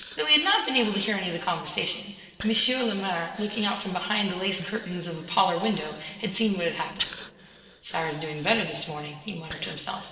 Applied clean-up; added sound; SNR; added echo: neural separator model SepFormer DNS4.